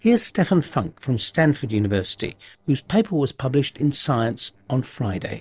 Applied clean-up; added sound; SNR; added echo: neural separator model SepFormer DNS4.